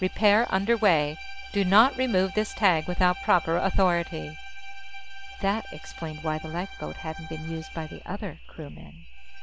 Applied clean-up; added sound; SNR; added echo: none; Bowed string instrument; 17 dB; none.